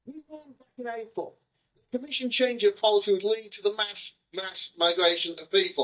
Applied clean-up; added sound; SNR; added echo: neural mask model DeepFilterNet 3.